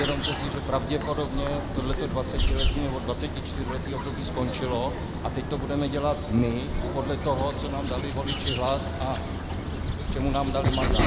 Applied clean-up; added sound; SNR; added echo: none; Bird vocalization, bird call, bird song; -1 dB; none.